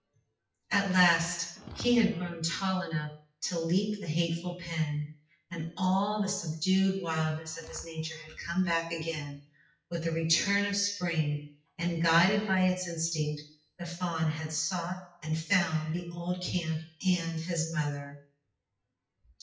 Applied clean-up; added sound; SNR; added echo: classical method WPE with log-MMSE.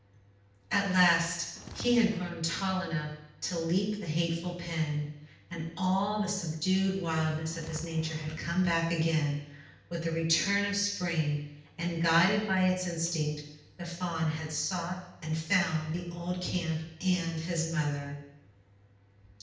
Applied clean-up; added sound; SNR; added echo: none; Walk, footsteps; 15 dB; reverberation time 0.9 s.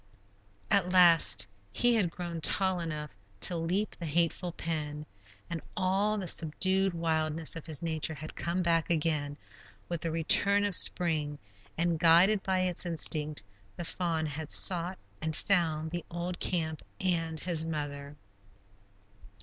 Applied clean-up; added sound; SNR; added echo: none; none; none; none.